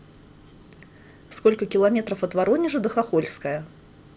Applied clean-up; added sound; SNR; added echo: none; none; none; none.